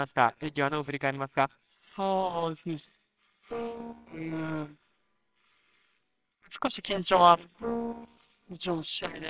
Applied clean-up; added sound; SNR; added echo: neural separator model SepFormer WHAMR!.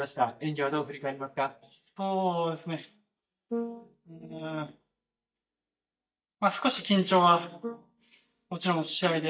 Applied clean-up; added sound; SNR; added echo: neural mask model DeepFilterNet 3.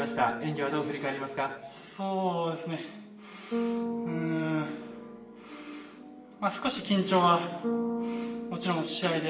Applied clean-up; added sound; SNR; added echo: none; Bass guitar; 6 dB; reverberation time 0.8 s.